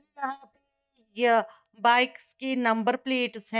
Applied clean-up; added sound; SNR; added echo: neural mask model DeepFilterNet 3.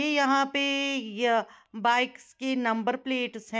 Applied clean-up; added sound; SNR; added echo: none; none; none; none.